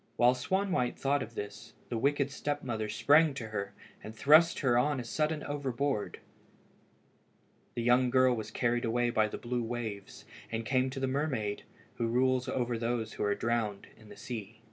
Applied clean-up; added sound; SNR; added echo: none; none; none; none.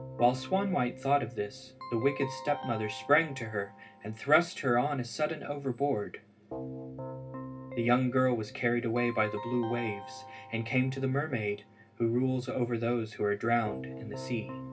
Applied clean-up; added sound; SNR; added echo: none; Keyboard (musical); 13 dB; reverberation time 0.4 s.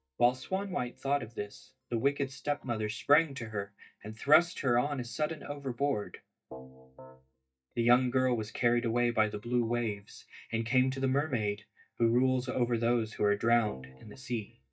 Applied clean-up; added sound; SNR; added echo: neural mask model DeepFilterNet 3.